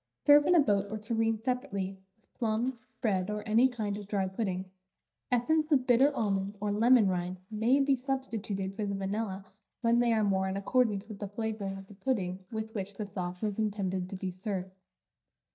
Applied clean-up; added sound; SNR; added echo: neural mask model DeepFilterNet 3.